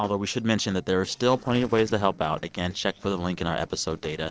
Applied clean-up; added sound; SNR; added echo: neural separator model SepFormer DNS4.